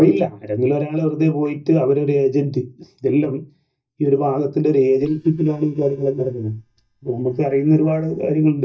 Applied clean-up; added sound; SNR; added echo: neural mask model DeepFilterNet 3.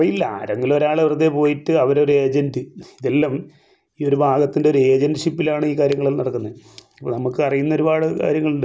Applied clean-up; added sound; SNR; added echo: none; none; none; none.